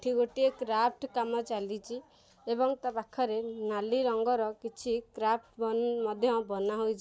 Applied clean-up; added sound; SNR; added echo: none; none; none; none.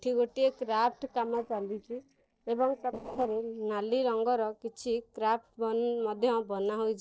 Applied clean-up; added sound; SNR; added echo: neural separator model SepFormer DNS4.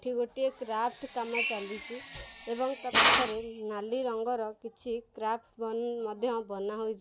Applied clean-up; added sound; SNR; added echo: none; Drill; -4 dB; none.